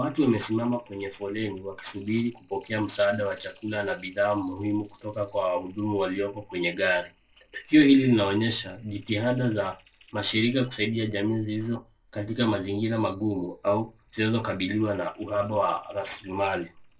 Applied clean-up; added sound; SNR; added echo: neural separator model SepFormer DNS4.